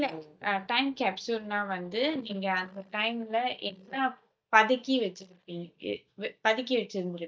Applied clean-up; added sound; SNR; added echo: neural mask model DeepFilterNet 3.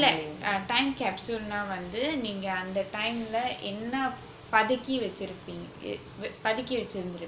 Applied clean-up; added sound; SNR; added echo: none; none; none; none.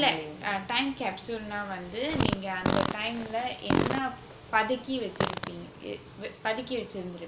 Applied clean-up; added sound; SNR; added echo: none; Fart; -1 dB; none.